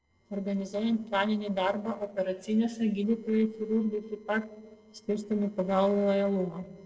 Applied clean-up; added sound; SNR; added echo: neural separator model SepFormer DNS4.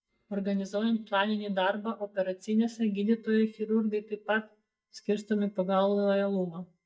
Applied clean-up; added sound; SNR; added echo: neural mask model DeepFilterNet 3.